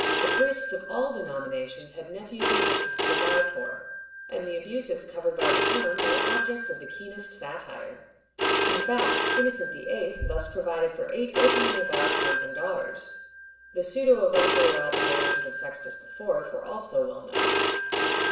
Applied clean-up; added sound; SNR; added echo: none; Telephone; -1 dB; reverberation time 0.7 s.